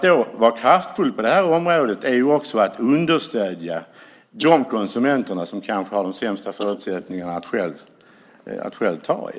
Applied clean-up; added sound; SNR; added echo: neural mask model Resemble Enhance denoiser.